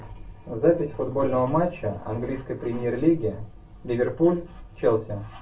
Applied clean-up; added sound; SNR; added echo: none; none; none; reverberation time 0.2 s.